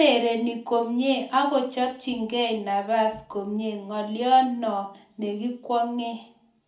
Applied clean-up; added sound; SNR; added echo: none; none; none; reverberation time 0.4 s.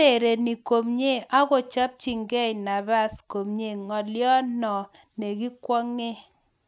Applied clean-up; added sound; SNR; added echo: none; none; none; none.